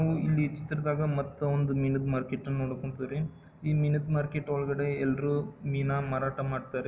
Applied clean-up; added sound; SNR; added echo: none; none; none; none.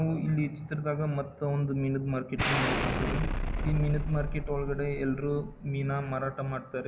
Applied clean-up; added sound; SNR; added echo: none; Explosion; 1 dB; none.